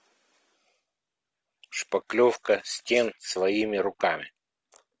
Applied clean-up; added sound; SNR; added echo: none; none; none; none.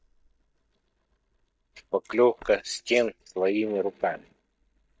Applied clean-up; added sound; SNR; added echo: neural mask model DeepFilterNet 3.